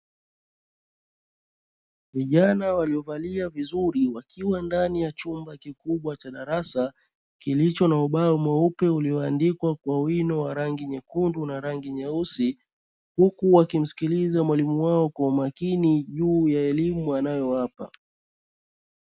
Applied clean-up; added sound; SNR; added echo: none; none; none; none.